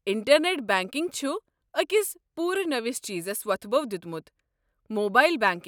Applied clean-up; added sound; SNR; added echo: none; none; none; none.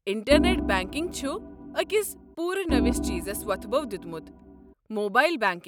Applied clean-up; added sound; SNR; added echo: none; Organ; 2 dB; none.